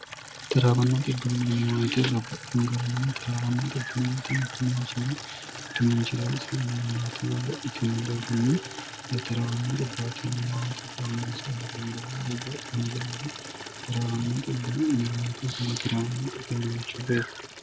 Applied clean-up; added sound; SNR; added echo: none; Water tap, faucet / Liquid; 11 dB; none.